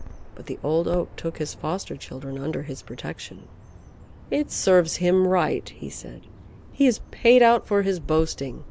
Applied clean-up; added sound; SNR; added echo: none; Bird vocalization, bird call, bird song; 15 dB; none.